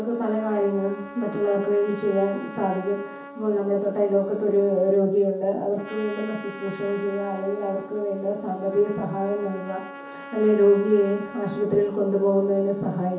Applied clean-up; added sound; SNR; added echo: none; Trumpet; 16 dB; reverberation time 0.6 s.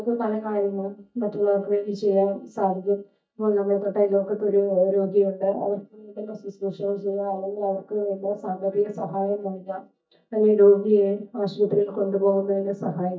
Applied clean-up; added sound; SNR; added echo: neural mask model DeepFilterNet 3.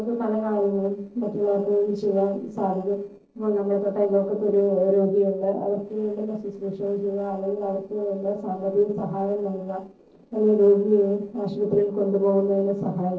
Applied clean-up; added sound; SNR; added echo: neural separator model SepFormer DNS4.